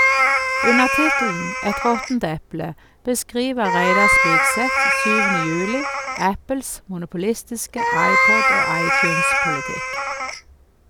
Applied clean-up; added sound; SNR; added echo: none; Meow; -4 dB; none.